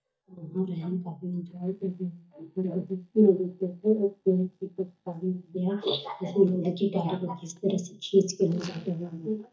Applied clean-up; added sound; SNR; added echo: neural mask model DeepFilterNet 3.